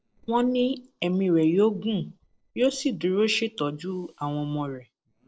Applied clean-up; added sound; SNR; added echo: neural separator model SepFormer DNS4.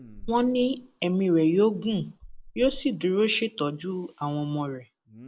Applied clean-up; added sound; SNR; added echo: none; Respiratory sounds; 20 dB; none.